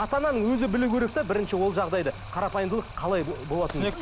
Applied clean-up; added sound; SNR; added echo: none; Stream; 13 dB; none.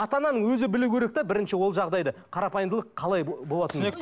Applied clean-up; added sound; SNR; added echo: none; none; none; none.